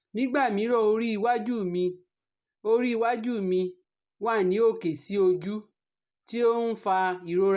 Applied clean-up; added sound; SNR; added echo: none; none; none; none.